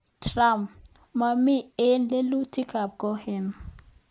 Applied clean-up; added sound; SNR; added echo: none; none; none; none.